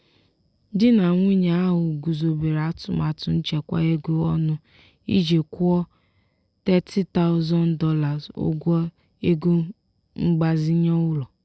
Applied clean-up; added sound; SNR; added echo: none; none; none; none.